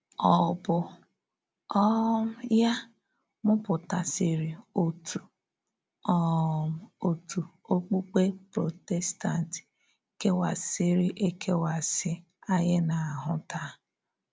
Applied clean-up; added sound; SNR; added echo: none; none; none; none.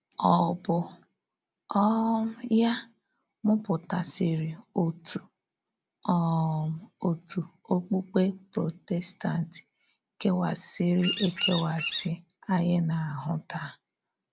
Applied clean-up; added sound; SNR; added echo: none; Bird vocalization, bird call, bird song; 4 dB; none.